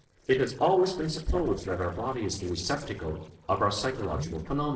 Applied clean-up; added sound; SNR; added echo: neural separator model SepFormer DNS4.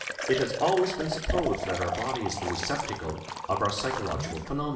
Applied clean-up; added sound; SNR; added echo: none; Liquid; 5 dB; reverberation time 0.9 s.